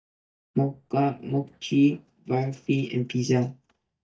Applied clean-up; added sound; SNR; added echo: neural mask model DeepFilterNet 3.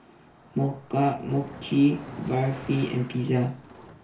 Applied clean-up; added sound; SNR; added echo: none; Car passing by; 17 dB; reverberation time 0.3 s.